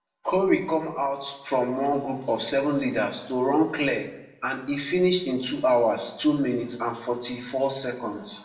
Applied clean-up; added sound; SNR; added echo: none; none; none; reverberation time 0.7 s.